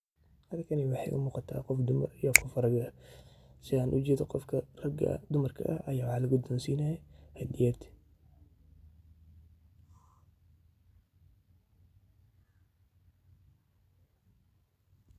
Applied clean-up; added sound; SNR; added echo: none; Finger snapping; -1 dB; none.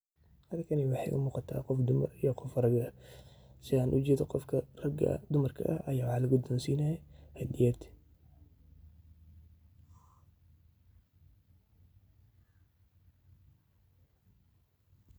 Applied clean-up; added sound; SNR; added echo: none; none; none; none.